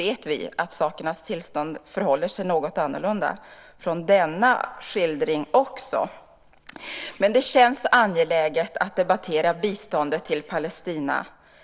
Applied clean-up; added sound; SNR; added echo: none; none; none; none.